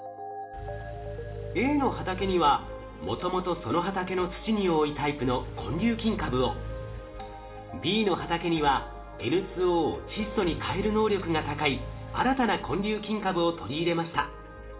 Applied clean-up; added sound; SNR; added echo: none; Engine / Car; 13 dB; reverberation time 1.7 s.